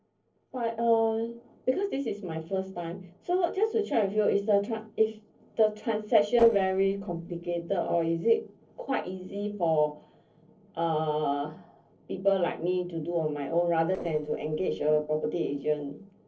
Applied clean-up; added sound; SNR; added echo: neural separator model SepFormer DNS4.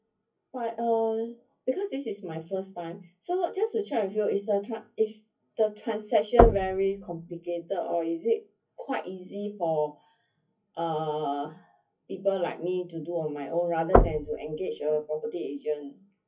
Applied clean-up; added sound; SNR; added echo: classical method WPE with log-MMSE.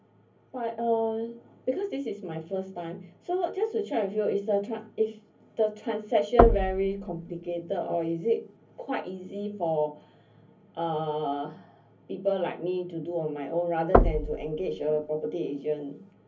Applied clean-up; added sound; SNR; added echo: none; Knock / Wood; -2 dB; reverberation time 0.3 s.